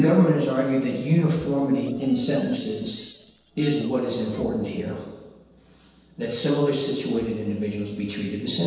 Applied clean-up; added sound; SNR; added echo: neural separator model SepFormer DNS4.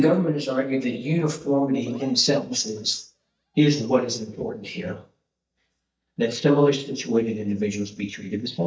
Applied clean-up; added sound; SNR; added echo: neural mask model DeepFilterNet 3.